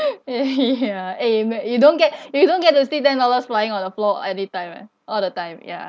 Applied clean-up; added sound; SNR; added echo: none; none; none; none.